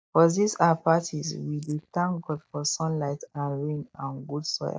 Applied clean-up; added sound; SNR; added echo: neural mask model DeepFilterNet 3.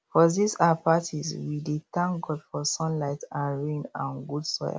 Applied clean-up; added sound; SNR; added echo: none; none; none; none.